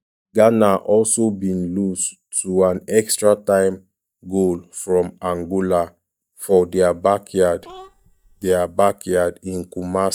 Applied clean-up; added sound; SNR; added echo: neural mask model DeepFilterNet 3.